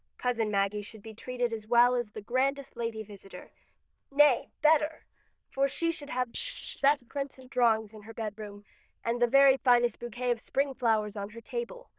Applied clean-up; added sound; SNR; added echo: neural diffusion model UNIVERSE++.